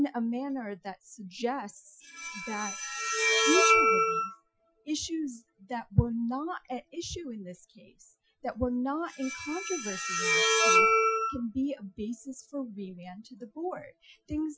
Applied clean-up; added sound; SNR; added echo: classical method Wiener filter.